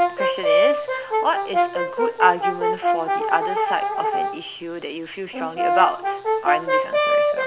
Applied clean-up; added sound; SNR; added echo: none; Brass instrument; -5 dB; none.